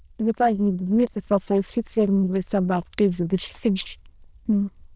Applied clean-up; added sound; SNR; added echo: neural diffusion model UNIVERSE++.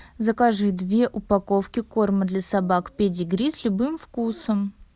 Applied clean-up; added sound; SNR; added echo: none; none; none; none.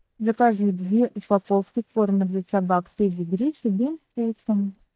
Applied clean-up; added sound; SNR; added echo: neural mask model DeepFilterNet 3.